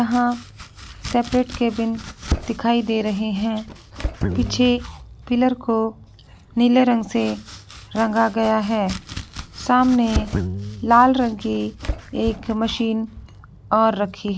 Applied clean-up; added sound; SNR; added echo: none; Guitar + Domestic sounds, home sounds; 11 dB; none.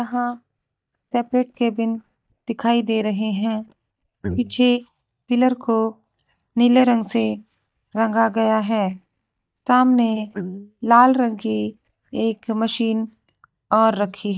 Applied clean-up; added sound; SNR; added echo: neural mask model DeepFilterNet 3.